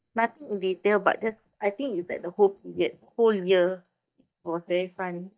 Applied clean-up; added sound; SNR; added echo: neural mask model DeepFilterNet 3.